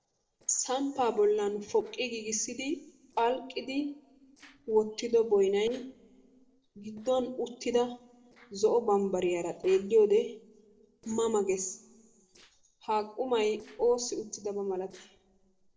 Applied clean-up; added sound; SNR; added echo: neural separator model SepFormer DNS4.